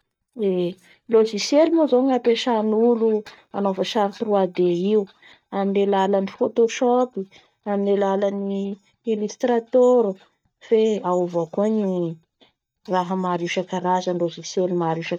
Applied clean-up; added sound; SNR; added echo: neural mask model DeepFilterNet 3.